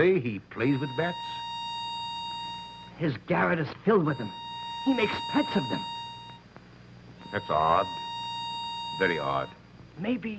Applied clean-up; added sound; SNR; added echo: none; Bowed string instrument; 8 dB; none.